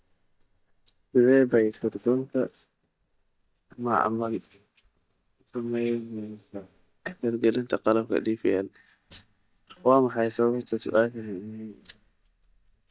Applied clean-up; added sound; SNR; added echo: neural mask model DeepFilterNet 3.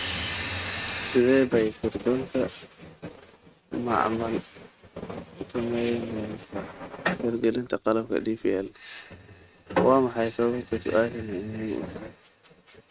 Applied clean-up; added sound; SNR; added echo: neural mask model RNNoise.